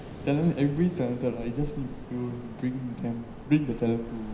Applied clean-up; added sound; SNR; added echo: none; Ocean; 12 dB; reverberation time 0.9 s.